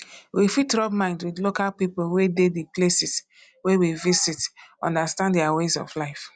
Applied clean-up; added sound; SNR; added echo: none; none; none; none.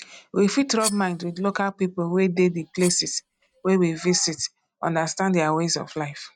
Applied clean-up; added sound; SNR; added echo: neural mask model RNNoise.